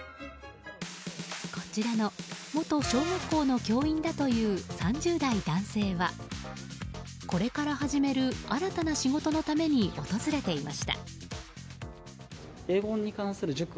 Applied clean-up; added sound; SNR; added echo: none; none; none; none.